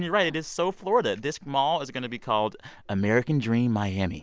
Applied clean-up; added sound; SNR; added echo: none; none; none; none.